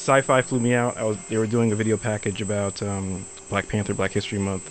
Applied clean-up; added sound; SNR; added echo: none; Drill; 13 dB; none.